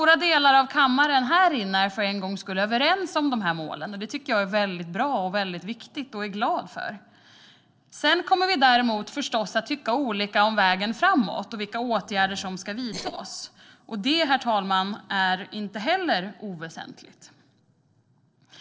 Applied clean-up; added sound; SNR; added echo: neural separator model SepFormer DNS4.